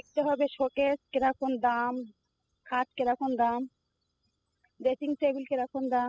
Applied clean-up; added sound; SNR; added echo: classical method spectral subtraction.